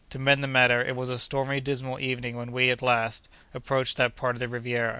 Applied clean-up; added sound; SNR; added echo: none; none; none; none.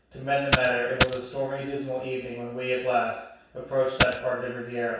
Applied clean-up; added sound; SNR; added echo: none; Coin (dropping); -2 dB; reverberation time 0.7 s.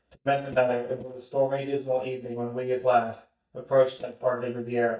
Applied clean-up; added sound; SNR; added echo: neural mask model DeepFilterNet 3.